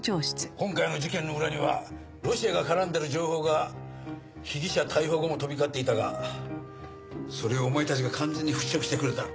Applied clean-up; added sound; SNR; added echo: none; none; none; none.